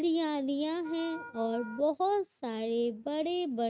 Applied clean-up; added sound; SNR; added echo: neural mask model RNNoise.